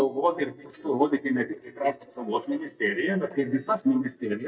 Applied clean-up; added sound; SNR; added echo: neural mask model DeepFilterNet 3.